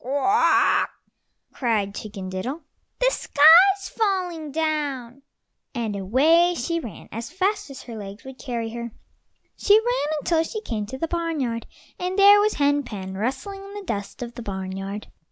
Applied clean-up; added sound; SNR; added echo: none; none; none; none.